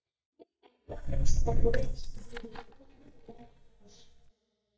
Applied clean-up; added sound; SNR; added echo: neural mask model DeepFilterNet 3.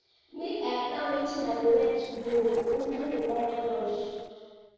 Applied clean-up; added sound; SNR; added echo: neural separator model SepFormer DNS4.